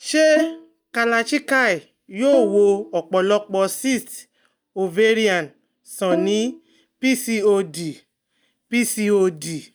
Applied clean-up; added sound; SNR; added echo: neural mask model DeepFilterNet 3.